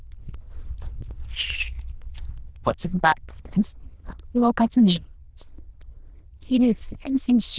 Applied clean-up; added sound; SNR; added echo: neural diffusion model UNIVERSE++.